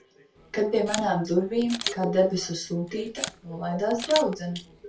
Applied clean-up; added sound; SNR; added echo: none; Camera; 12 dB; reverberation time 0.2 s.